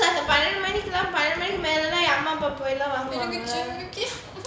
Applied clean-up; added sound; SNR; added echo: none; Thunder / Rain; 18 dB; none.